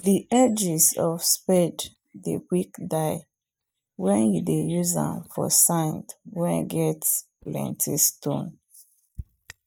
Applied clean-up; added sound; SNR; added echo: neural mask model DeepFilterNet 3.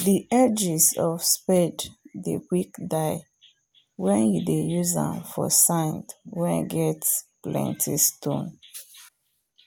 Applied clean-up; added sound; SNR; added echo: none; none; none; none.